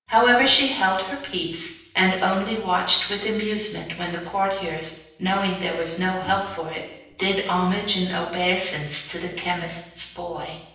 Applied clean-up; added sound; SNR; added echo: neural separator model SepFormer DNS4.